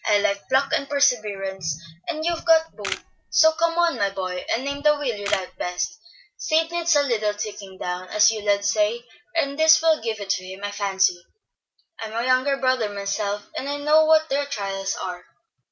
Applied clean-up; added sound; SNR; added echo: none; Camera; 12 dB; none.